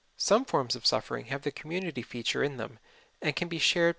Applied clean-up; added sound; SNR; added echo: none; none; none; none.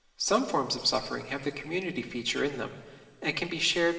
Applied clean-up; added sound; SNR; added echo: none; none; none; reverberation time 2.9 s.